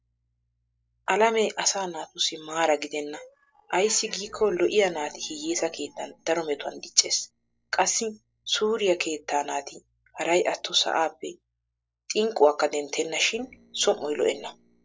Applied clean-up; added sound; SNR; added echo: neural separator model SepFormer DNS4.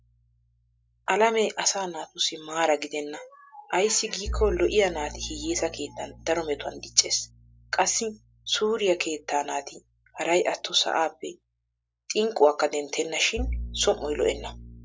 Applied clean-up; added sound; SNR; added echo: none; Bowed string instrument; 14 dB; none.